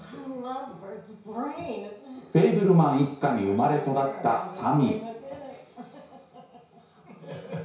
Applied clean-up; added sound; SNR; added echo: none; none; none; reverberation time 0.6 s.